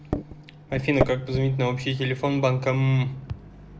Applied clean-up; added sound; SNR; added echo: none; Microwave oven; 8 dB; none.